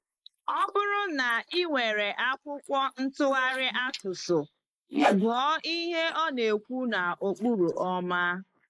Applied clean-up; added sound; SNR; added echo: neural mask model Resemble Enhance denoiser.